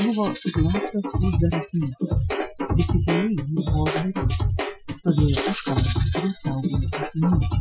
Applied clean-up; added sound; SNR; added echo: classical method Wiener filter.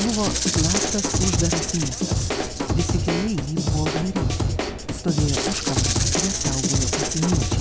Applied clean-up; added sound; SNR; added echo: none; Drum / Drum kit + Rattle (instrument); -4 dB; none.